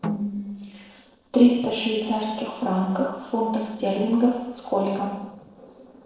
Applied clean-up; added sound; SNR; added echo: neural separator model SepFormer DNS4.